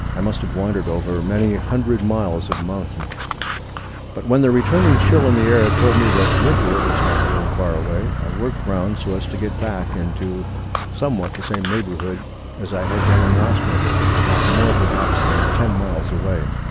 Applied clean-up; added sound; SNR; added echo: none; Car; -2 dB; none.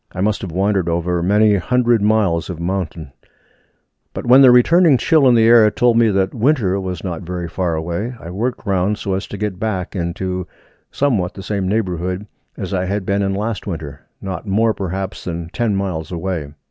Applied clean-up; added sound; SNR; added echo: none; none; none; none.